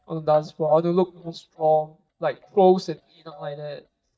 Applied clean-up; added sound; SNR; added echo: neural mask model DeepFilterNet 3.